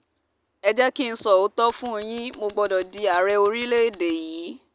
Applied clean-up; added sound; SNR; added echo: none; Scissors; 13 dB; none.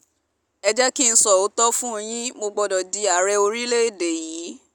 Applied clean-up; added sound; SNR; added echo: none; none; none; none.